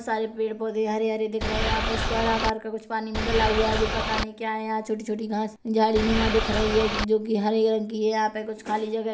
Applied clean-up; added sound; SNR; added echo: none; Boat, Water vehicle; 0 dB; none.